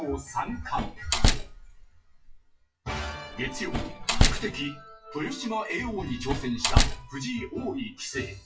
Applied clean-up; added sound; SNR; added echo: classical method WPE with log-MMSE.